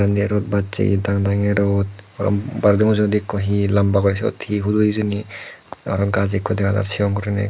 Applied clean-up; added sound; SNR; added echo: none; none; none; none.